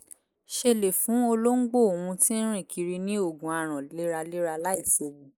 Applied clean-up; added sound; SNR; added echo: neural mask model Resemble Enhance denoiser.